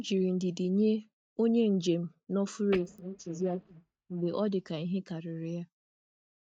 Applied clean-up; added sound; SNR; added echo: neural mask model DeepFilterNet 3.